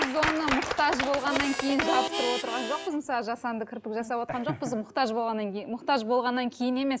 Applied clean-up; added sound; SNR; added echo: none; Harmonica; 5 dB; none.